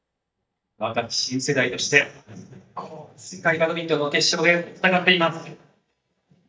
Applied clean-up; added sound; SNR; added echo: neural mask model DeepFilterNet 3.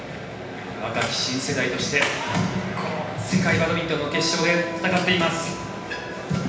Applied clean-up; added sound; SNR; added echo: none; Electric guitar; 9 dB; reverberation time 0.9 s.